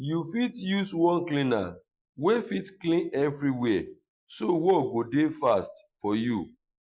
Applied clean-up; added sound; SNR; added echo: neural mask model Resemble Enhance denoiser.